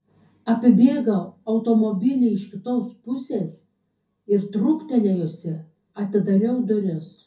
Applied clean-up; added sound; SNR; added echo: none; none; none; reverberation time 0.3 s.